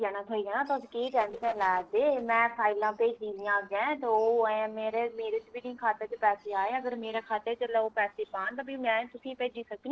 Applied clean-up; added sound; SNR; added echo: neural separator model SepFormer DNS4.